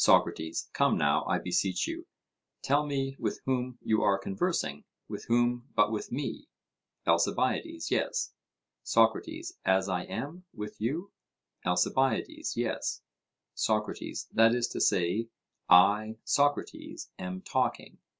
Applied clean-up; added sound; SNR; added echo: none; none; none; none.